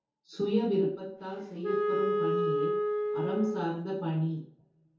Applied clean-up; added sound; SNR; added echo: none; Wind instrument, woodwind instrument; -2 dB; reverberation time 0.6 s.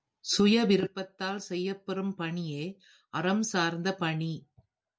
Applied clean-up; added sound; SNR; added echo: none; none; none; none.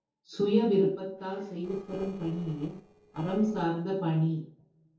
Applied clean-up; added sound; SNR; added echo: neural separator model SepFormer DNS4.